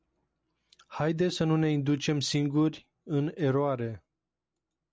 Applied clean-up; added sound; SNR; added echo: none; none; none; none.